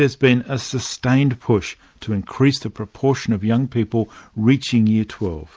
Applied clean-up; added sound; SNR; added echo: none; none; none; none.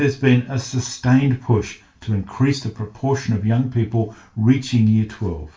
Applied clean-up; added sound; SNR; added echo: none; none; none; reverberation time 0.3 s.